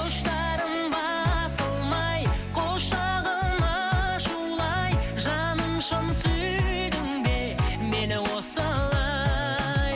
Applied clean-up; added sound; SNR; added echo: none; none; none; none.